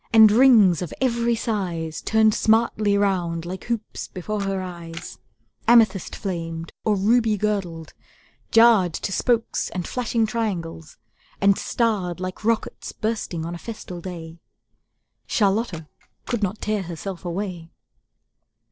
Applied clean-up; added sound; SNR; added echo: neural separator model SepFormer DNS4.